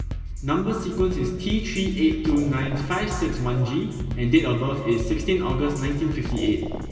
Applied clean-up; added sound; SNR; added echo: none; Drum kit; 8 dB; reverberation time 2.5 s.